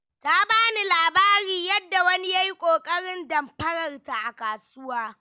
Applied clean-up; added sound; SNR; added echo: none; none; none; none.